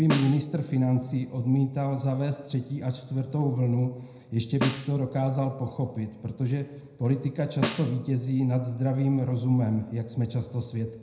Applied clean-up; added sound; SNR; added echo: none; Snare drum; 9 dB; reverberation time 0.7 s.